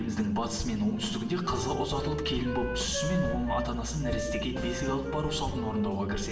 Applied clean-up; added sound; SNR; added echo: none; Wind instrument, woodwind instrument; 8 dB; reverberation time 0.8 s.